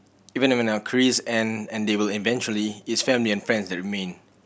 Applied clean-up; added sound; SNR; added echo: none; none; none; none.